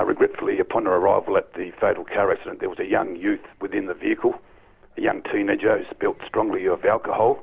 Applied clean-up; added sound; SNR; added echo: none; none; none; none.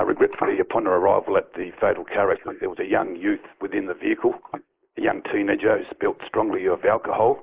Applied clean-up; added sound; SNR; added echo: neural mask model Resemble Enhance denoiser.